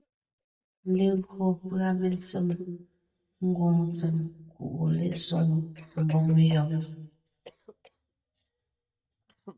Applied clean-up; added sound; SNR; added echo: neural mask model DeepFilterNet 3.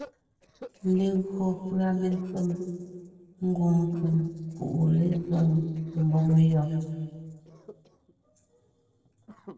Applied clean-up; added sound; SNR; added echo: neural separator model SepFormer DNS4.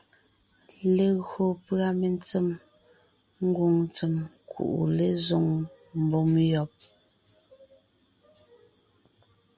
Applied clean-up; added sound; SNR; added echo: none; none; none; none.